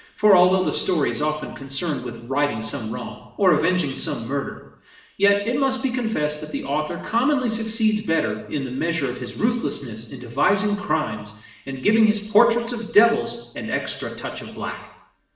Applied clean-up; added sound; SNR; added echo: none; none; none; reverberation time 0.8 s.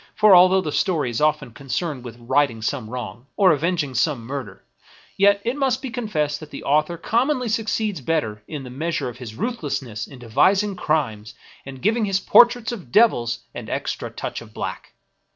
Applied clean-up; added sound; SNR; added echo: none; none; none; none.